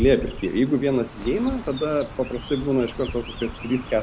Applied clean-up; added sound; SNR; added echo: none; Chirp, tweet; 11 dB; none.